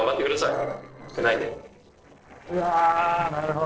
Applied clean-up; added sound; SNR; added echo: neural separator model SepFormer DNS4.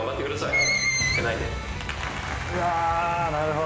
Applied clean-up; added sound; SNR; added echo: none; Screech; 2 dB; reverberation time 1.5 s.